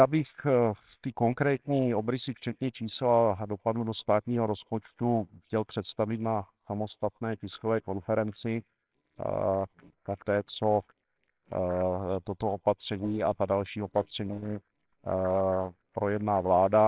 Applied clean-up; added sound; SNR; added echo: neural separator model SepFormer WHAMR!.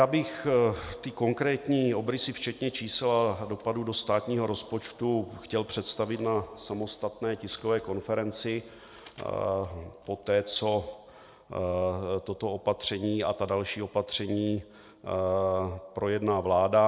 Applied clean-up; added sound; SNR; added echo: none; none; none; none.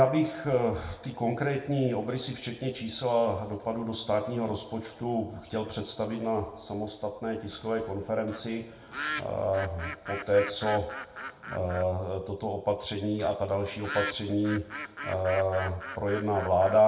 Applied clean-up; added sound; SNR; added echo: none; Bird; 10 dB; reverberation time 0.5 s.